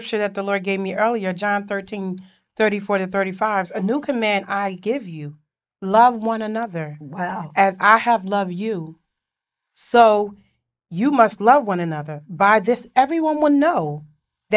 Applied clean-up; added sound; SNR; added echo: neural mask model Resemble Enhance denoiser.